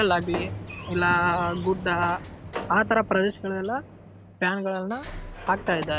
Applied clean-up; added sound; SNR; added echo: none; Sliding door; 11 dB; none.